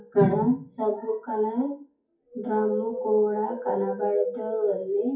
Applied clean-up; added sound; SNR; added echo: classical method WPE with log-MMSE.